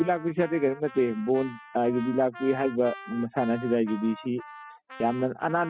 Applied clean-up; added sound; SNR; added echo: classical method spectral subtraction.